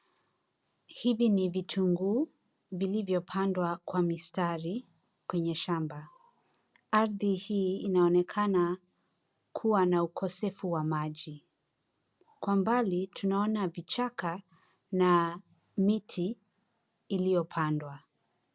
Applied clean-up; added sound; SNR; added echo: none; none; none; none.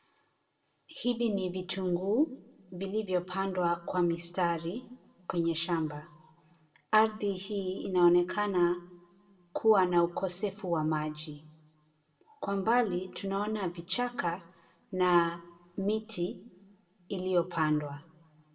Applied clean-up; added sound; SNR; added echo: none; none; none; reverberation time 0.7 s.